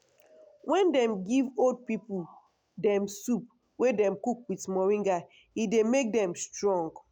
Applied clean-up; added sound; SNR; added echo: none; none; none; none.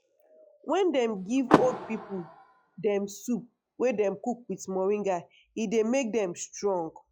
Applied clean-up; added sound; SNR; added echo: classical method log-MMSE.